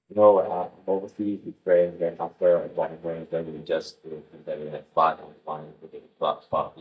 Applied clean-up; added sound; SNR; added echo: neural mask model DeepFilterNet 3.